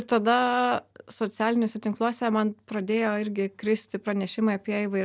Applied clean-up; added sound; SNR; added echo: none; none; none; none.